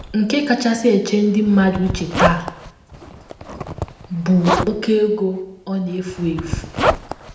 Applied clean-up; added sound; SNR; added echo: none; Zipper (clothing); 6 dB; reverberation time 0.8 s.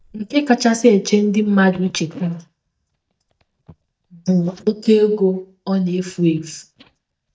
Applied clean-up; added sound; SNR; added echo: neural mask model DeepFilterNet 3.